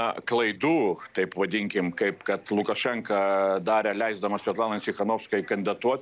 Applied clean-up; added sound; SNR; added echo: none; none; none; none.